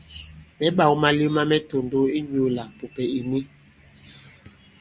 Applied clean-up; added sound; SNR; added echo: none; none; none; none.